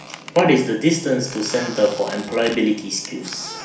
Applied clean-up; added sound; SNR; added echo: none; Squeak; 17 dB; reverberation time 0.4 s.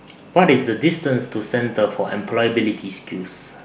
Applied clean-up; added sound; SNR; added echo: none; none; none; none.